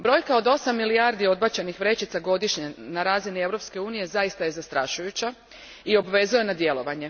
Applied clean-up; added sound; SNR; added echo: none; none; none; none.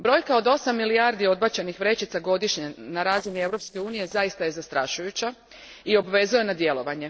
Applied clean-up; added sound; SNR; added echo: neural separator model SepFormer DNS4.